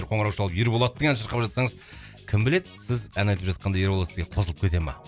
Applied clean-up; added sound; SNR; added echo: none; none; none; none.